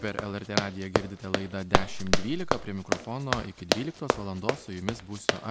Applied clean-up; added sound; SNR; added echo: none; Run; -5 dB; none.